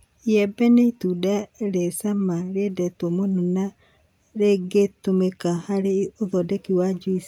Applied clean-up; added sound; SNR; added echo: none; none; none; none.